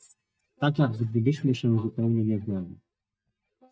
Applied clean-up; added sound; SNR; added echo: neural mask model DeepFilterNet 3.